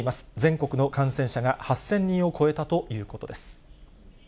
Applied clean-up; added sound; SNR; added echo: none; none; none; none.